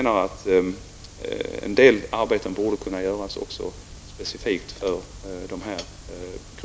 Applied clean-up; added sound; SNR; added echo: none; none; none; none.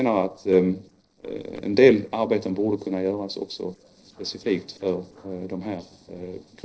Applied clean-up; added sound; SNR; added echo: neural separator model SepFormer DNS4.